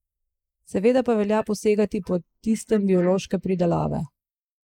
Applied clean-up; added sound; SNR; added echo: neural mask model Resemble Enhance denoiser.